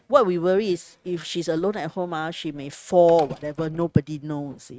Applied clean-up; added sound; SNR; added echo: neural mask model RNNoise.